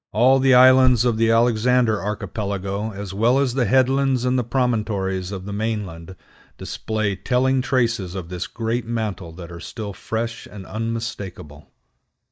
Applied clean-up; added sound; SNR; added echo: neural mask model DeepFilterNet 3.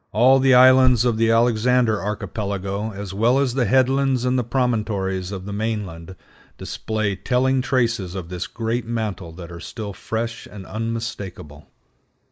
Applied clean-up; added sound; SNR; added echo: neural mask model Resemble Enhance denoiser.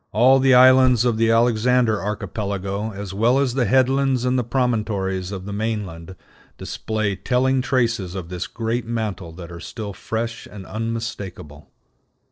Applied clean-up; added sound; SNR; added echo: neural separator model SepFormer DNS4.